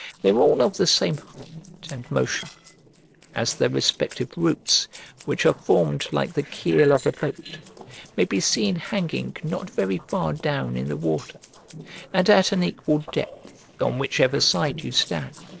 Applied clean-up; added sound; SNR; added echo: neural separator model SepFormer DNS4.